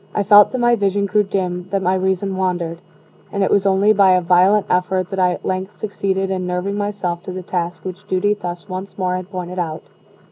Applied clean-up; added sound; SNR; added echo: none; none; none; none.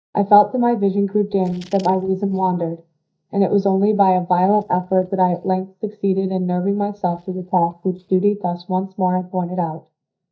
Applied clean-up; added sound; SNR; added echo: neural mask model DeepFilterNet 3.